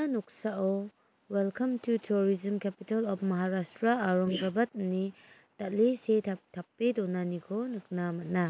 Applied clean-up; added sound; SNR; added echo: neural mask model Resemble Enhance denoiser.